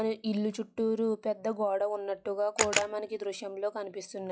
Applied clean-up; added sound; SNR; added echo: classical method log-MMSE.